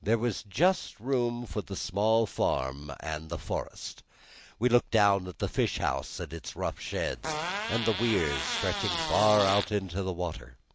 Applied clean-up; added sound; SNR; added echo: none; Fart; 4 dB; none.